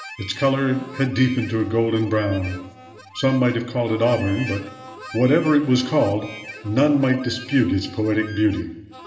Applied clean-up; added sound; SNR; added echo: none; Harmonica; 17 dB; reverberation time 1.6 s.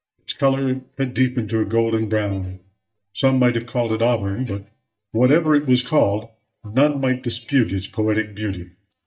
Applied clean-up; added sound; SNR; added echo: neural mask model DeepFilterNet 3.